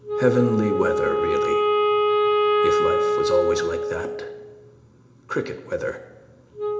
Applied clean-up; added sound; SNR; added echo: none; Wind instrument, woodwind instrument; -4 dB; reverberation time 0.8 s.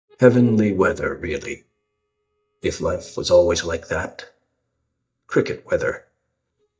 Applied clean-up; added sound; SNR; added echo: neural mask model DeepFilterNet 3.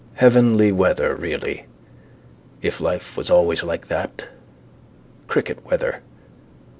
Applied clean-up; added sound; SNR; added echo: none; none; none; none.